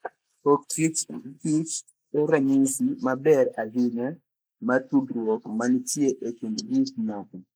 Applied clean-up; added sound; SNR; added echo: neural mask model Resemble Enhance denoiser.